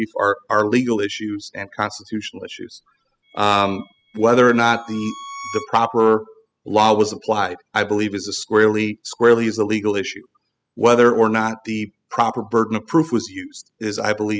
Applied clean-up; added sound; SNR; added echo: classical method spectral subtraction.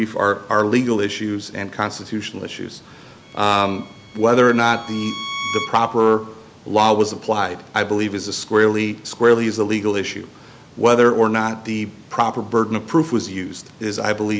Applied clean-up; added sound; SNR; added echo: none; Bowed string instrument; 13 dB; none.